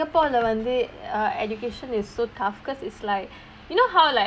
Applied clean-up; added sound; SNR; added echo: none; none; none; none.